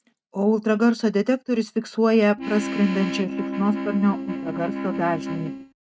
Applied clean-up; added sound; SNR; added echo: neural mask model RNNoise.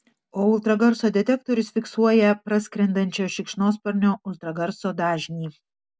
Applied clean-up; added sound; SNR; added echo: none; none; none; none.